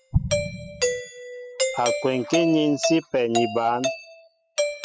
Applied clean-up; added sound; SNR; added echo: classical method spectral subtraction.